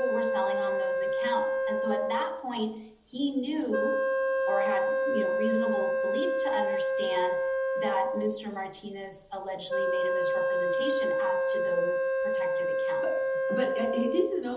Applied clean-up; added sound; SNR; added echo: none; Wind instrument, woodwind instrument; -5 dB; reverberation time 1.2 s.